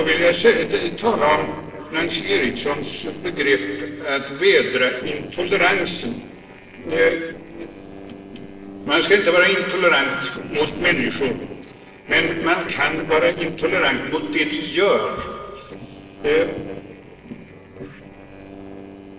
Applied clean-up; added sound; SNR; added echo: neural separator model SepFormer DNS4.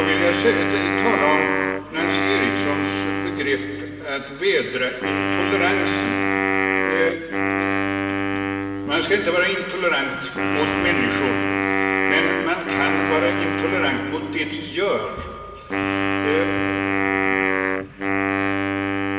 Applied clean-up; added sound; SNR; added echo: none; Wind instrument, woodwind instrument; -2 dB; reverberation time 2.0 s.